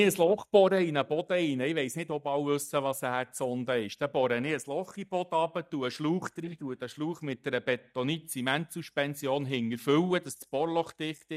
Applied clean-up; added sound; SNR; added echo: neural mask model DeepFilterNet 3.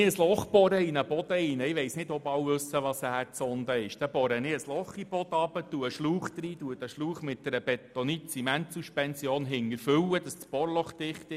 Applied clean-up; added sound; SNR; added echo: none; none; none; none.